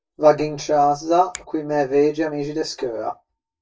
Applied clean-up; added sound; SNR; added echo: neural mask model DeepFilterNet 3.